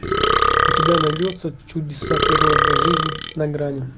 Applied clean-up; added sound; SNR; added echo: none; Burping, eructation; -4 dB; none.